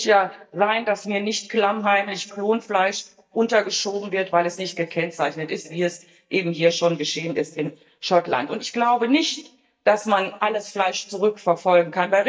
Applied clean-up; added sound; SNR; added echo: neural mask model DeepFilterNet 3.